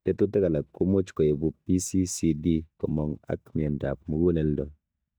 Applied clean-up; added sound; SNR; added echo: neural mask model DeepFilterNet 3.